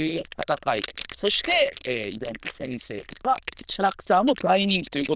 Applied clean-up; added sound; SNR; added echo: neural diffusion model UNIVERSE++.